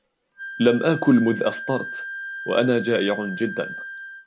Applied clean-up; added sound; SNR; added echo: none; Wind instrument, woodwind instrument; 11 dB; none.